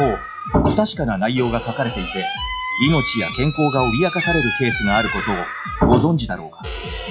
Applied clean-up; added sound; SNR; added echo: classical method log-MMSE.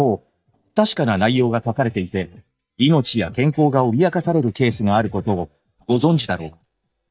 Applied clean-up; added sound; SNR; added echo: neural mask model DeepFilterNet 3.